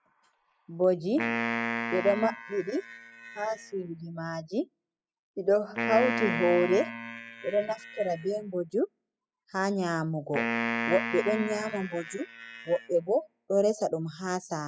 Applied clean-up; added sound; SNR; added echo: classical method spectral subtraction.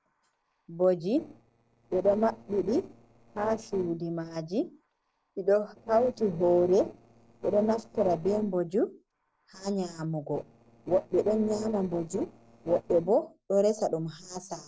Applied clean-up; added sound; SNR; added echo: neural separator model SepFormer DNS4.